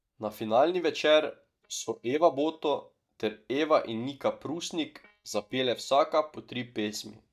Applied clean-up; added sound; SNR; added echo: neural mask model DeepFilterNet 3.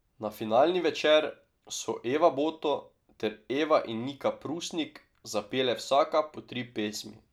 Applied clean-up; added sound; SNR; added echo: none; none; none; none.